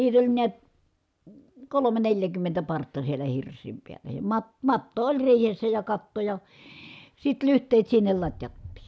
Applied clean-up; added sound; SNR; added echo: none; none; none; none.